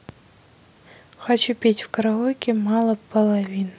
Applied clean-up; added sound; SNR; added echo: none; none; none; none.